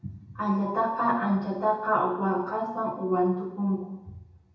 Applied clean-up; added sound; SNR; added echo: none; none; none; reverberation time 0.8 s.